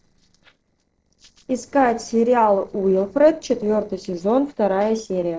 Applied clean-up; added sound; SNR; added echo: neural separator model SepFormer DNS4.